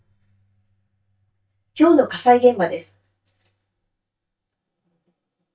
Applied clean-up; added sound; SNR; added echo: neural mask model DeepFilterNet 3.